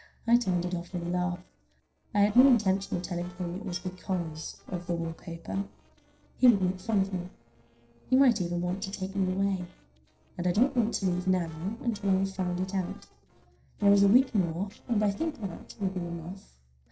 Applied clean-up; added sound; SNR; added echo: neural separator model SepFormer DNS4.